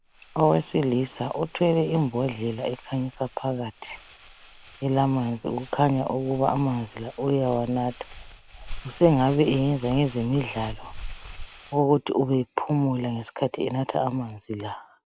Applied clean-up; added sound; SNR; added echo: none; Crumpling, crinkling; 17 dB; none.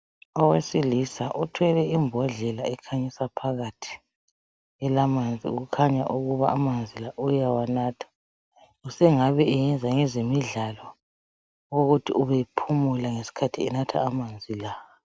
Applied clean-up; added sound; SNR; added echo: none; none; none; none.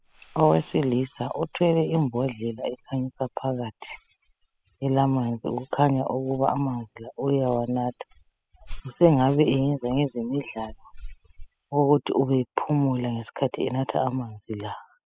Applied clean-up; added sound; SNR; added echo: classical method spectral subtraction.